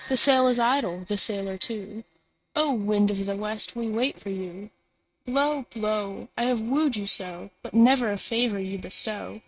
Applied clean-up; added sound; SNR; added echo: neural mask model RNNoise.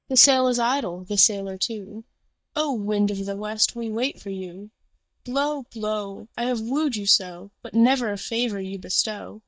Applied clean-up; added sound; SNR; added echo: neural mask model DeepFilterNet 3.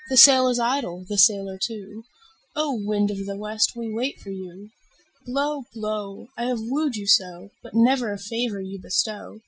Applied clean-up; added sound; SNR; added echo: classical method Wiener filter.